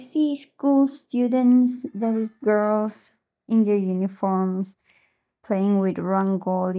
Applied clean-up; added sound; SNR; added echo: neural mask model DeepFilterNet 3.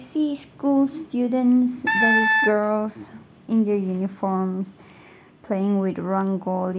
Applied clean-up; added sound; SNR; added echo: none; Wind instrument, woodwind instrument; -1 dB; none.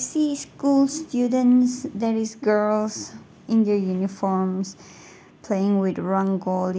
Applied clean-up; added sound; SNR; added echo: none; none; none; none.